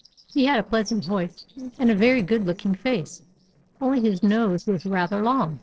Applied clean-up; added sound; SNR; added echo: neural separator model SepFormer DNS4.